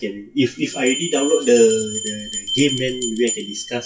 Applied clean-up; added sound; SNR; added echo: classical method WPE with log-MMSE.